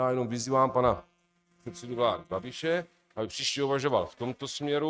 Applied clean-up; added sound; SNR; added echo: neural mask model RNNoise.